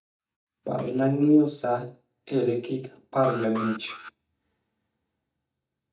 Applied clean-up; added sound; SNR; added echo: neural mask model DeepFilterNet 3.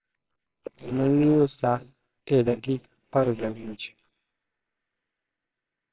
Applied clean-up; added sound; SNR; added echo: neural separator model SepFormer WHAMR!.